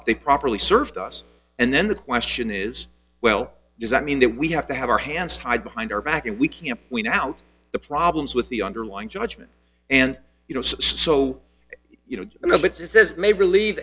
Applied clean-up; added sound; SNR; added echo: none; none; none; none.